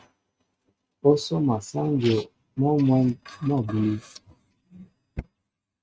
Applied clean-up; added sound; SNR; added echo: neural mask model RNNoise.